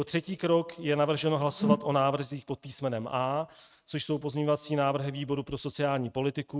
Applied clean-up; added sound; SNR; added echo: neural mask model RNNoise.